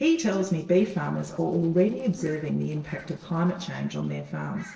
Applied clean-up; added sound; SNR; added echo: neural separator model SepFormer DNS4.